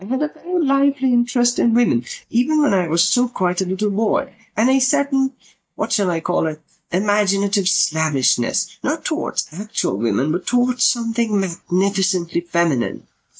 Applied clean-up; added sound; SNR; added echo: neural mask model DeepFilterNet 3.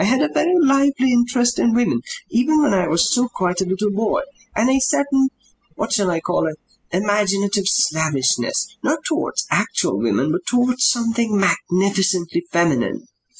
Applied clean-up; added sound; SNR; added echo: classical method spectral subtraction.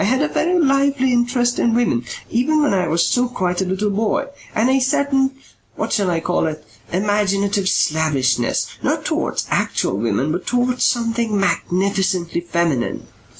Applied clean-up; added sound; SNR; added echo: none; none; none; none.